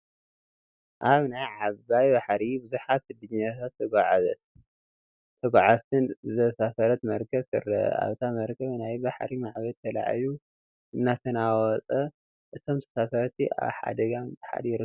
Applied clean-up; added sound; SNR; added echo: none; none; none; none.